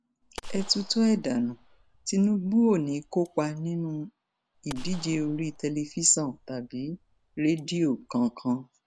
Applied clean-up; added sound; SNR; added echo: none; Gunshot, gunfire; 16 dB; none.